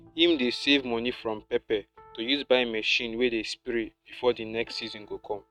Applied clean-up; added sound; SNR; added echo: neural mask model RNNoise.